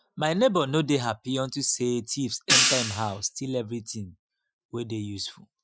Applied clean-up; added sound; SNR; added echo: classical method Wiener filter.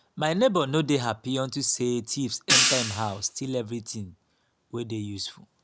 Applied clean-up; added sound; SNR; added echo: none; Hi-hat; -2 dB; none.